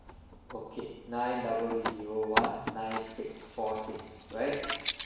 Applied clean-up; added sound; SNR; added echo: none; Keys jangling; -1 dB; reverberation time 1.1 s.